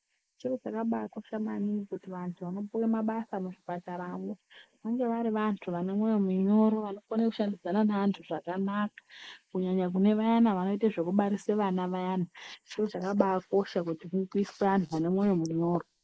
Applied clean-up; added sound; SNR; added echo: neural mask model Resemble Enhance denoiser.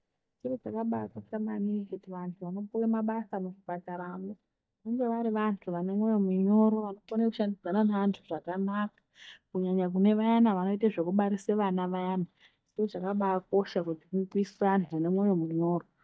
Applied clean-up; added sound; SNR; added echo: neural mask model DeepFilterNet 3.